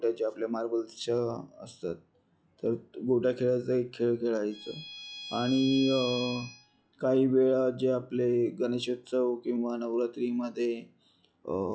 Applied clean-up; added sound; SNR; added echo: classical method log-MMSE.